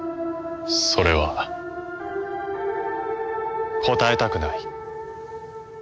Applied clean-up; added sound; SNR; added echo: none; none; none; none.